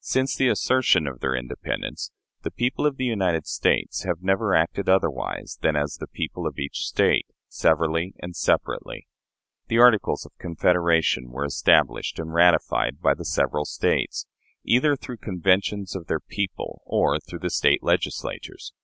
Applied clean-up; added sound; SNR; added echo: none; none; none; none.